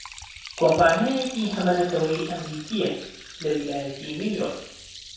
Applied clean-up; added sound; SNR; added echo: none; Liquid; 15 dB; reverberation time 0.7 s.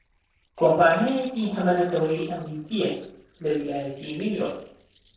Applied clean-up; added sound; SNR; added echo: neural separator model SepFormer DNS4.